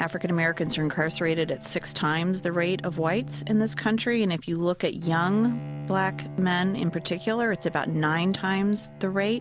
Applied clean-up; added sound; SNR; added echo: none; Bowed string instrument; 13 dB; none.